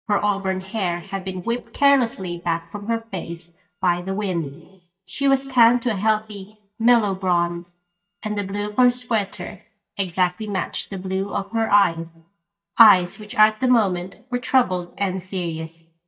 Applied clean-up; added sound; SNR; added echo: neural mask model DeepFilterNet 3.